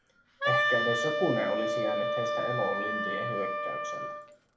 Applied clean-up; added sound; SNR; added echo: none; Wind instrument, woodwind instrument; -4 dB; reverberation time 0.8 s.